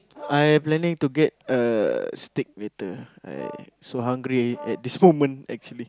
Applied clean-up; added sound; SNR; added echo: none; Brass instrument; 19 dB; none.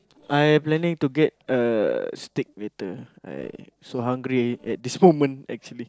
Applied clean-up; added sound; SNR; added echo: neural separator model SepFormer DNS4.